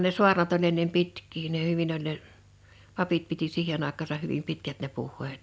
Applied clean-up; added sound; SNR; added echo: none; none; none; none.